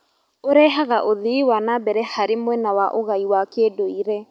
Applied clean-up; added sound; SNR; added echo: none; none; none; none.